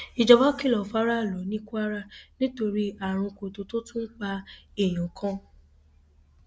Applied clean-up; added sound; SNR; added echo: none; none; none; none.